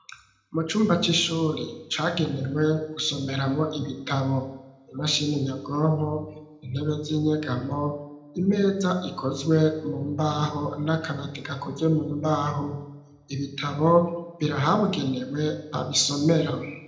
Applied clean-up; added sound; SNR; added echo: none; none; none; reverberation time 0.8 s.